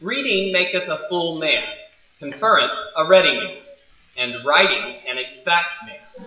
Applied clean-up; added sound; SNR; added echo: classical method WPE with log-MMSE.